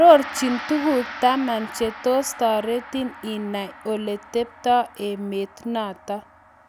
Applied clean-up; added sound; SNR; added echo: none; Gong; 15 dB; none.